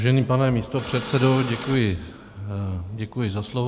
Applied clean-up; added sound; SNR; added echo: none; Printer; 10 dB; none.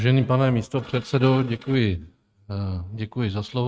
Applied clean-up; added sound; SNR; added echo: neural mask model RNNoise.